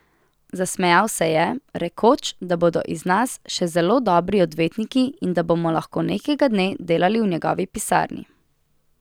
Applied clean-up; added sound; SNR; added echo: none; none; none; none.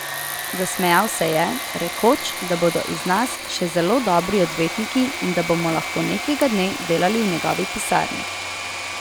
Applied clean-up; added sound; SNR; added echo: none; Engine / Mechanisms + Domestic sounds, home sounds; 6 dB; none.